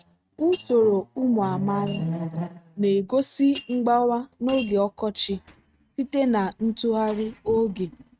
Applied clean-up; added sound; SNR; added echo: neural mask model RNNoise.